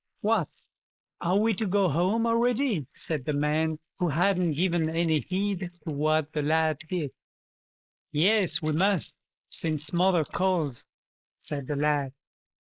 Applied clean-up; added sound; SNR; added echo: neural mask model Resemble Enhance denoiser.